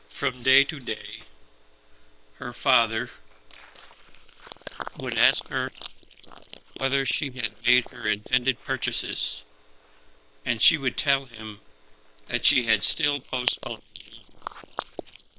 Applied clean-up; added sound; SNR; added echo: neural separator model SepFormer WHAM!.